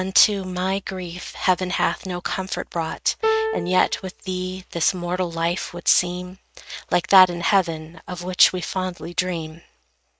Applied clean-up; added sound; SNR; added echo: neural mask model RNNoise.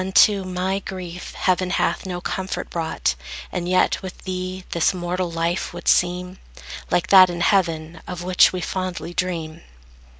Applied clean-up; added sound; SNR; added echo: none; none; none; none.